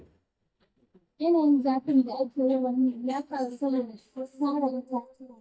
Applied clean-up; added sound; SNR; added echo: neural mask model DeepFilterNet 3.